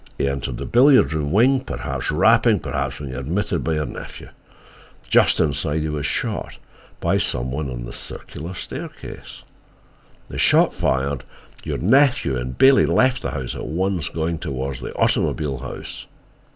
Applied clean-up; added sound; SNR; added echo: none; none; none; none.